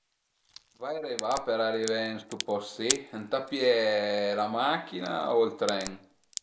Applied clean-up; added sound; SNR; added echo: none; Crack; 11 dB; none.